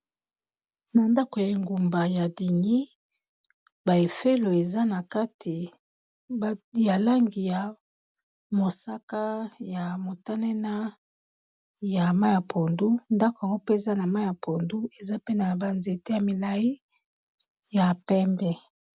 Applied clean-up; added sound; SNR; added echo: none; none; none; none.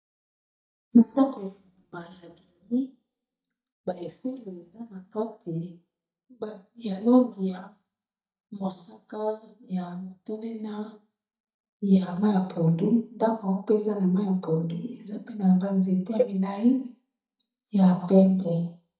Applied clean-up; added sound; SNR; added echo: neural mask model DeepFilterNet 3.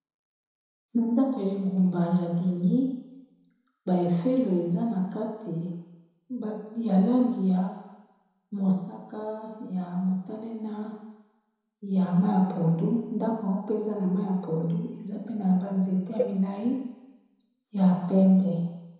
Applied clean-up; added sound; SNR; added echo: none; Cowbell; 10 dB; reverberation time 1.0 s.